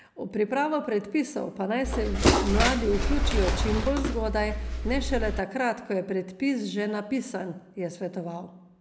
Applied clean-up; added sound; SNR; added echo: none; Bird; -3 dB; none.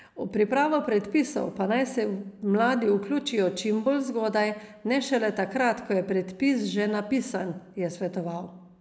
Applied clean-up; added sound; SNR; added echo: none; none; none; none.